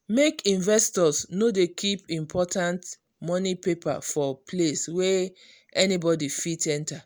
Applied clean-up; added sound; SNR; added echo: none; none; none; none.